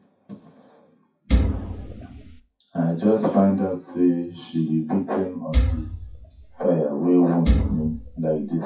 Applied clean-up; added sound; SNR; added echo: classical method WPE with log-MMSE.